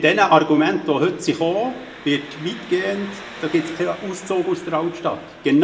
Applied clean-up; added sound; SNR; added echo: none; Engine; 19 dB; reverberation time 0.6 s.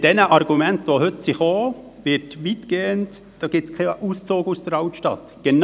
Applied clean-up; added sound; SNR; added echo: none; none; none; none.